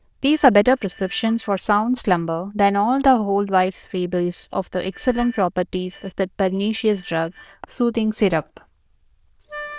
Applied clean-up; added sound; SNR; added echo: neural diffusion model UNIVERSE++.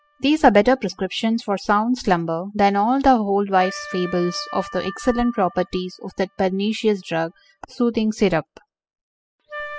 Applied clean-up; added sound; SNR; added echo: classical method spectral subtraction.